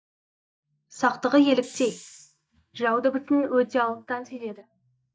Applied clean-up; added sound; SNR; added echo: neural mask model DeepFilterNet 3.